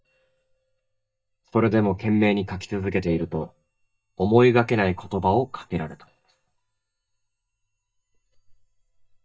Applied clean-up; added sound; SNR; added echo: neural mask model DeepFilterNet 3.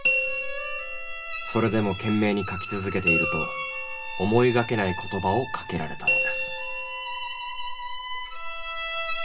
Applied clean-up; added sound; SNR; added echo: none; Bell; 2 dB; reverberation time 0.2 s.